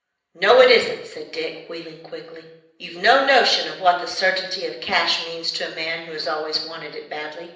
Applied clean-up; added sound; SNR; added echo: none; none; none; reverberation time 0.8 s.